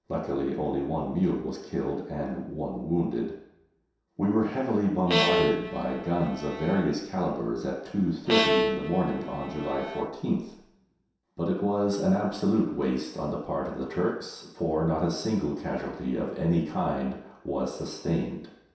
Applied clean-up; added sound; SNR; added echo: none; Bowed string instrument; 2 dB; reverberation time 0.7 s.